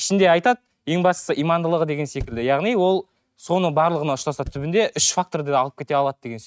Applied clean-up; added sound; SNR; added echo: neural mask model RNNoise.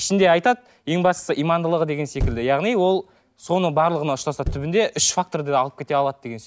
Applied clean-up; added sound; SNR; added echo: none; Thump, thud; 14 dB; none.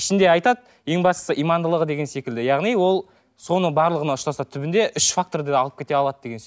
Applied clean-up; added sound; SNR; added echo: none; none; none; none.